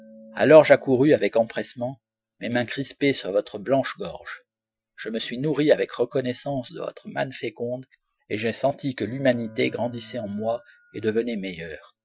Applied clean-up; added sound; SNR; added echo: classical method Wiener filter.